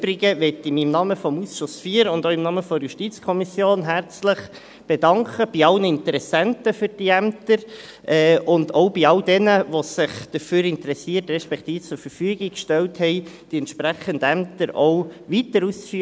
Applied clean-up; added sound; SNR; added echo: none; none; none; none.